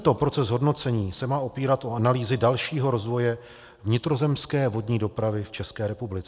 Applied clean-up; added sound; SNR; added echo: none; none; none; none.